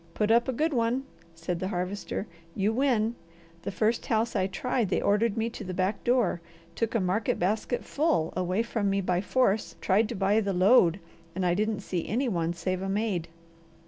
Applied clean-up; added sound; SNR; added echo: none; none; none; none.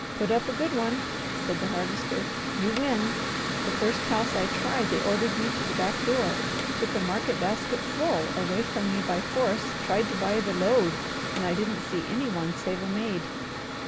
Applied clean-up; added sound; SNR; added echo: none; Mechanical fan; 2 dB; none.